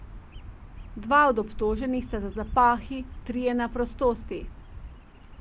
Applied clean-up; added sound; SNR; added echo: none; Bird vocalization, bird call, bird song; 12 dB; none.